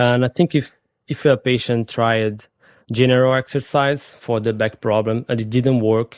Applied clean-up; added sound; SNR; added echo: neural mask model Resemble Enhance denoiser.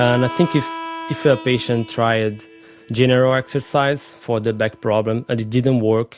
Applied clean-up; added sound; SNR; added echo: none; Harmonica; 16 dB; none.